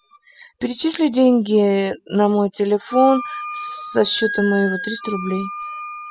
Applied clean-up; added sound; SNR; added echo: classical method spectral subtraction.